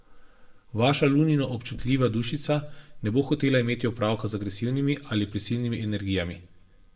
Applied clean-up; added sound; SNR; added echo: none; none; none; reverberation time 0.5 s.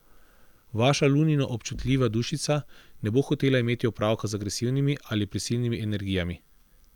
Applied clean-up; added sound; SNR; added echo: none; none; none; none.